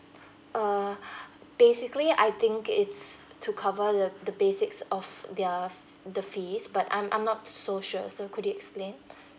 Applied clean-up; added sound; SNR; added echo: none; none; none; none.